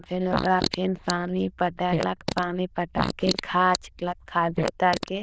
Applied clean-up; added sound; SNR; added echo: neural diffusion model UNIVERSE++.